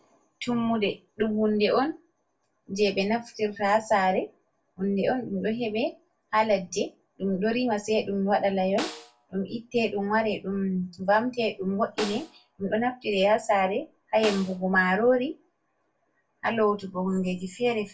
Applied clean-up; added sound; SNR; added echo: none; Snare drum; 14 dB; reverberation time 0.2 s.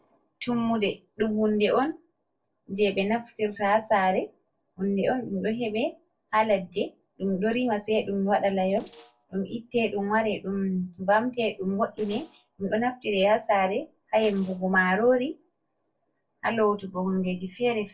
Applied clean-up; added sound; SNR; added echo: neural separator model SepFormer DNS4.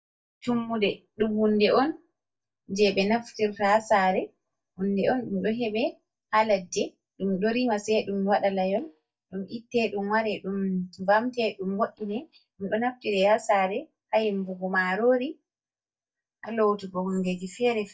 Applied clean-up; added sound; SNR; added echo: neural mask model DeepFilterNet 3.